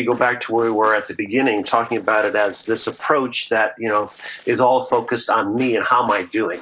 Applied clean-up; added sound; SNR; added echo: neural separator model SepFormer DNS4.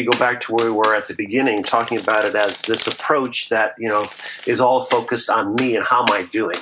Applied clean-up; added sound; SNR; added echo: none; Domestic sounds, home sounds; 13 dB; none.